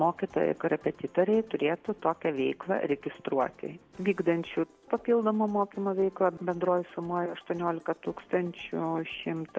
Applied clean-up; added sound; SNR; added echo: none; none; none; none.